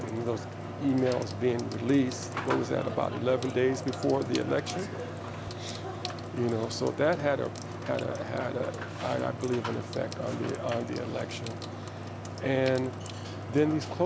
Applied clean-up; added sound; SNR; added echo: none; Mechanical fan + Sink (filling or washing) / Water tap, faucet / Water; 7 dB; none.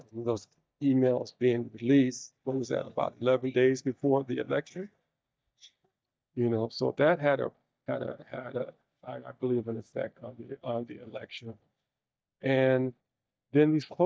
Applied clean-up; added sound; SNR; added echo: neural mask model DeepFilterNet 3.